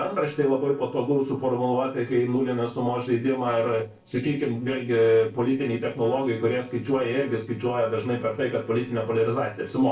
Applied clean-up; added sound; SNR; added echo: neural separator model SepFormer DNS4.